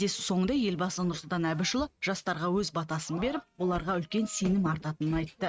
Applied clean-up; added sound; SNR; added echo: neural mask model RNNoise.